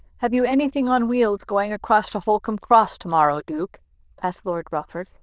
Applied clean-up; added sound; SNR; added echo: neural diffusion model UNIVERSE++.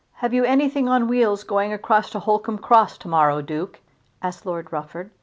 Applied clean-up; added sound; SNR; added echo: none; none; none; none.